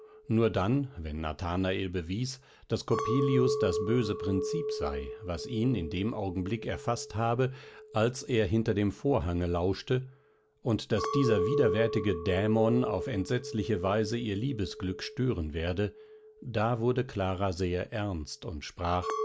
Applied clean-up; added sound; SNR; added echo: none; Chink, clink; 7 dB; none.